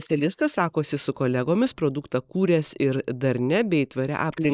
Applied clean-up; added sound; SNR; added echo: neural mask model Resemble Enhance denoiser.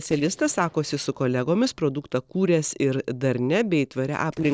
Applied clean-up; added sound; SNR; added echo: neural separator model SepFormer DNS4.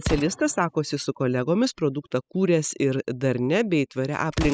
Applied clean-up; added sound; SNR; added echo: classical method spectral subtraction.